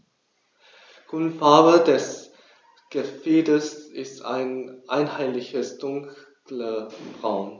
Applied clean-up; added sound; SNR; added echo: none; none; none; none.